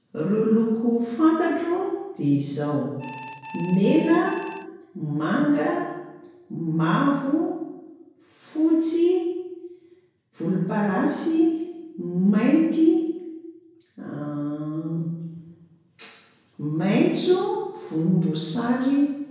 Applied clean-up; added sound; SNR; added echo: none; Alarm; 13 dB; reverberation time 1.0 s.